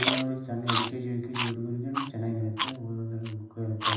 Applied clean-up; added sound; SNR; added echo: none; Chewing, mastication; -2 dB; reverberation time 0.9 s.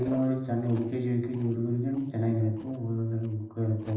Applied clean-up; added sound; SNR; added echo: neural separator model SepFormer DNS4.